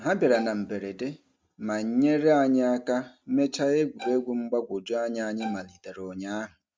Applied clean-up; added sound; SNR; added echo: none; Bowed string instrument; 13 dB; none.